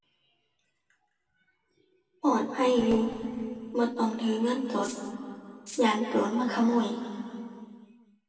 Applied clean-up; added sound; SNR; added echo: none; Rattle (instrument); 15 dB; reverberation time 2.0 s.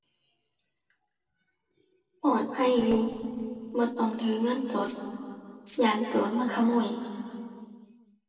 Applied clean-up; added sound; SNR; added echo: neural separator model SepFormer DNS4.